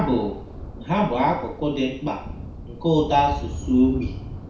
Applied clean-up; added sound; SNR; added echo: none; Thunder; 10 dB; reverberation time 0.6 s.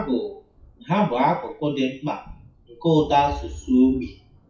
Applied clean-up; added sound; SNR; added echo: classical method WPE with log-MMSE.